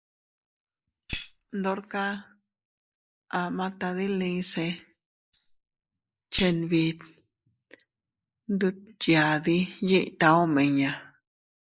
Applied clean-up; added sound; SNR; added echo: neural mask model Resemble Enhance denoiser.